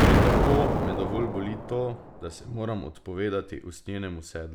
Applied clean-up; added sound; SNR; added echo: none; Explosion; -5 dB; none.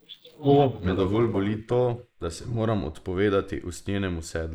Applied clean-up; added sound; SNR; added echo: neural mask model Resemble Enhance denoiser.